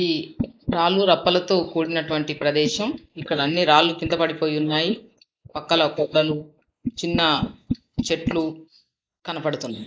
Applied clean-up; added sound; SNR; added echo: neural mask model Resemble Enhance denoiser.